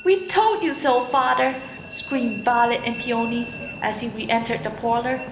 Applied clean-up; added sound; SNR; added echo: none; Train; 14 dB; reverberation time 1.1 s.